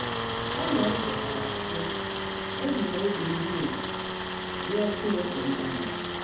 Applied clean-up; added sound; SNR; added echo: none; Tools; -3 dB; reverberation time 0.9 s.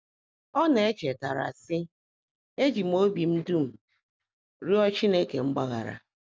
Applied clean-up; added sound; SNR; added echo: none; none; none; none.